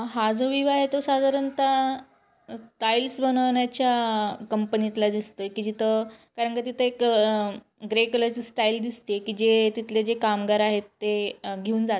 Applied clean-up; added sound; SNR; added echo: none; none; none; none.